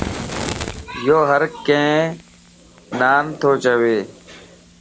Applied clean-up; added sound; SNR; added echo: none; Fire; 13 dB; none.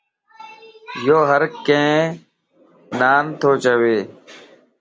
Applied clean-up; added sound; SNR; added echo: none; none; none; none.